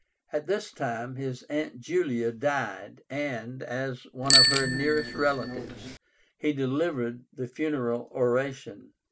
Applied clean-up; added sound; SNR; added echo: none; Bicycle bell; 1 dB; none.